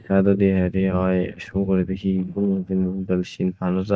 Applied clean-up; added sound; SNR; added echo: neural mask model DeepFilterNet 3.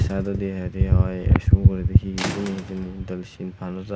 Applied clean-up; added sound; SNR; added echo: none; Squeak / Rattle / Slam; 16 dB; none.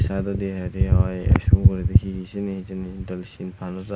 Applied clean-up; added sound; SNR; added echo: none; none; none; none.